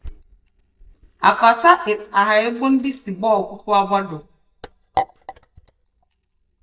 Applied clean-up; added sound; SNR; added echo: neural mask model DeepFilterNet 3.